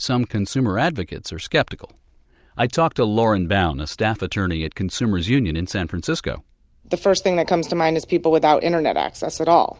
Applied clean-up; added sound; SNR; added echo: none; none; none; none.